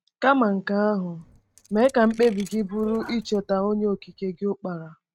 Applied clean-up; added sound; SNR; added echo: neural mask model RNNoise.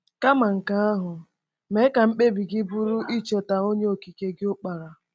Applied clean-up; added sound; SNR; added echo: none; none; none; none.